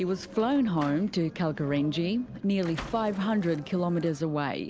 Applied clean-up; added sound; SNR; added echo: none; Skateboard + Slam; 19 dB; none.